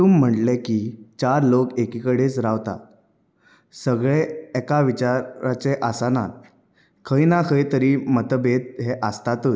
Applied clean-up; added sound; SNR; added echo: none; none; none; none.